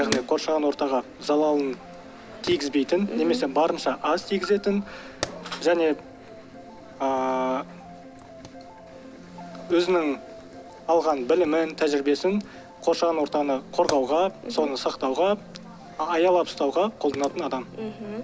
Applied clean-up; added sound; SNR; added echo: none; Fire + Raindrop / Drip; 18 dB; none.